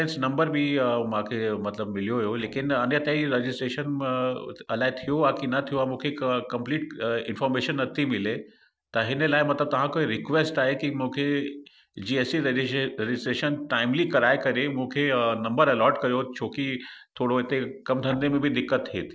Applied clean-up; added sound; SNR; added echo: neural separator model SepFormer DNS4.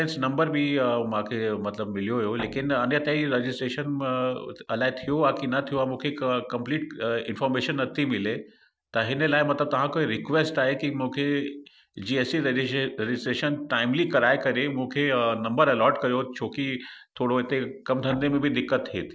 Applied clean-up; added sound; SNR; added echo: none; Guitar; 16 dB; none.